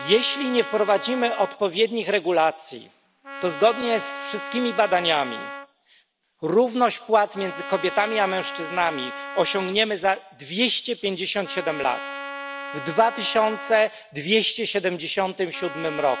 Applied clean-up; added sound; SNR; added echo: none; Trumpet; 12 dB; none.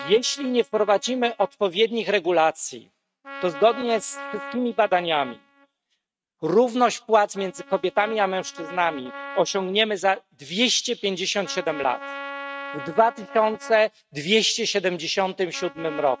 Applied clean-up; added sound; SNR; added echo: neural mask model RNNoise.